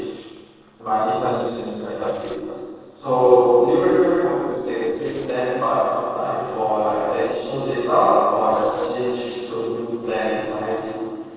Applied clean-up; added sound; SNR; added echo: neural separator model SepFormer DNS4.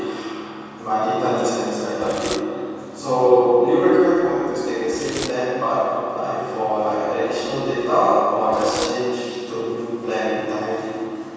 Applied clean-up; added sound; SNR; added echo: none; Packing tape, duct tape / Tearing; 18 dB; reverberation time 2.1 s.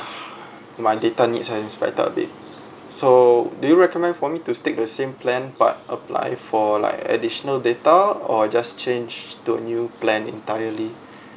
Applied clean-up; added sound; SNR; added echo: none; none; none; none.